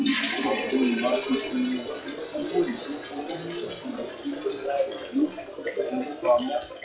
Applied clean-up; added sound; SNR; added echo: classical method WPE with log-MMSE.